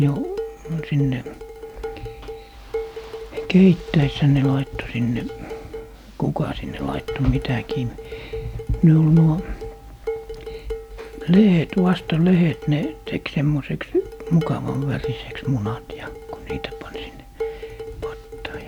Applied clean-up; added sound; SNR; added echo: none; Dishes, pots, and pans; 12 dB; none.